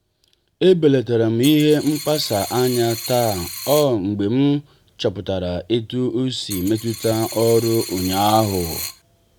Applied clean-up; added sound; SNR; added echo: none; Coin (dropping); 11 dB; none.